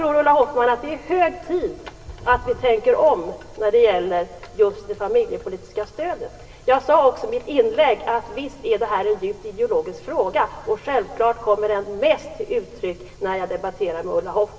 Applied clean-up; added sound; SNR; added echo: none; none; none; reverberation time 2.8 s.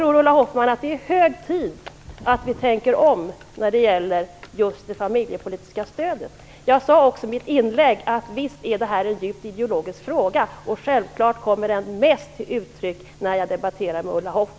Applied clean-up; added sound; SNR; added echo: none; none; none; none.